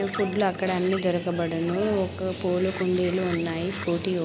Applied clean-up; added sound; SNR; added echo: none; Bird; 17 dB; none.